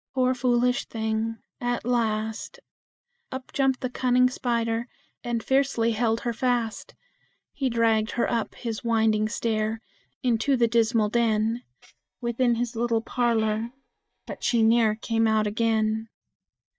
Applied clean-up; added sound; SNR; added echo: neural mask model DeepFilterNet 3.